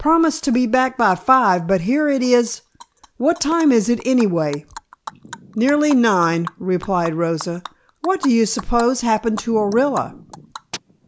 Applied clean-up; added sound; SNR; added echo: none; Animal; 19 dB; none.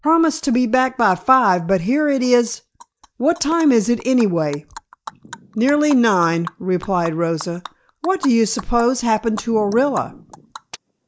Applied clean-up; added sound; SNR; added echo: neural mask model DeepFilterNet 3.